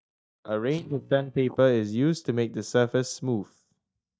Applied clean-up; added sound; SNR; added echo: neural mask model DeepFilterNet 3.